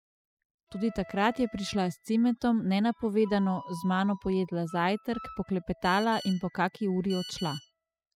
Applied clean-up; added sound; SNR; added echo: classical method spectral subtraction.